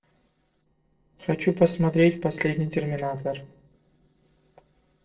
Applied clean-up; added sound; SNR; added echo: neural separator model SepFormer DNS4.